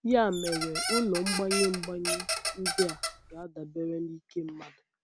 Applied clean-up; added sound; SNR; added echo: none; Squeak; 2 dB; none.